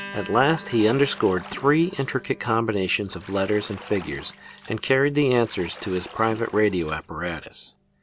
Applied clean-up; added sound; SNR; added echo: none; Bathtub (filling or washing) / Splash, splatter + Acoustic guitar; 18 dB; none.